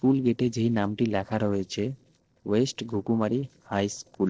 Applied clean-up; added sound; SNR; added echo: neural separator model SepFormer DNS4.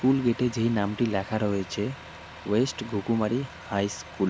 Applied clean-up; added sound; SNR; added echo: none; Truck; 17 dB; none.